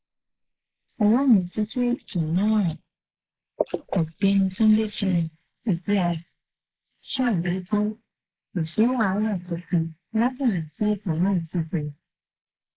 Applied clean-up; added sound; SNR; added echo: neural mask model Resemble Enhance denoiser.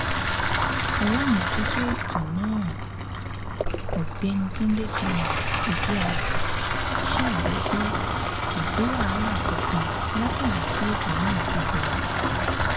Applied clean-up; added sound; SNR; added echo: none; Bathtub (filling or washing) / Water tap, faucet; -4 dB; none.